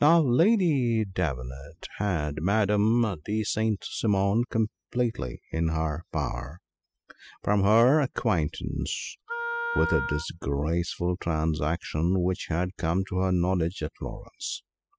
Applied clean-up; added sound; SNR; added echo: classical method spectral subtraction.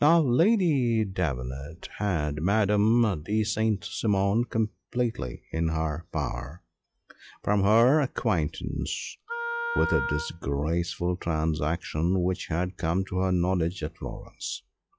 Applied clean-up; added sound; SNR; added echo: classical method log-MMSE.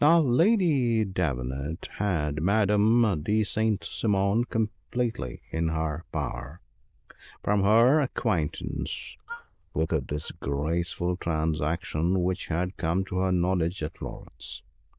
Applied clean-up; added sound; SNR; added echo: neural diffusion model UNIVERSE++.